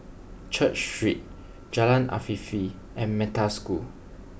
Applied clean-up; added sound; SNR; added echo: none; none; none; none.